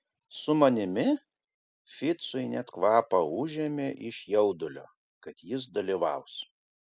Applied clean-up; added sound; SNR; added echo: none; none; none; none.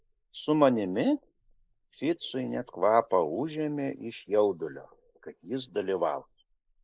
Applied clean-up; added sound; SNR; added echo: neural mask model Resemble Enhance denoiser.